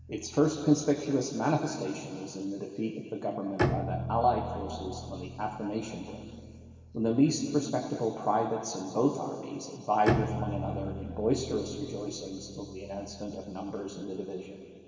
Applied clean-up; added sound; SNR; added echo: none; Bowed string instrument; 8 dB; reverberation time 2.4 s.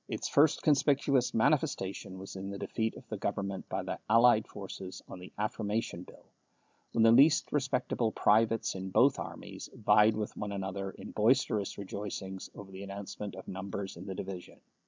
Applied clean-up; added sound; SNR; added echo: none; none; none; none.